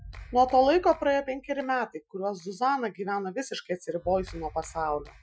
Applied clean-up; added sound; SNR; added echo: classical method Wiener filter.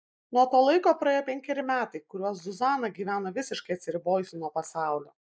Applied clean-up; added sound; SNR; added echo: neural mask model Resemble Enhance denoiser.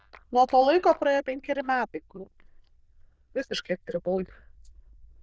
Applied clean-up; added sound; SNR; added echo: neural diffusion model UNIVERSE++.